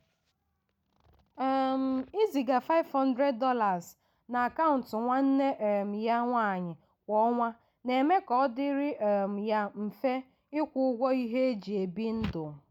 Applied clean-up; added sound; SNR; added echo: none; none; none; none.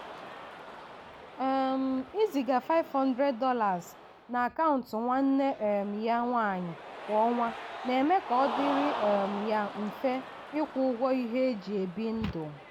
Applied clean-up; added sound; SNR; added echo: none; Cheering; 11 dB; none.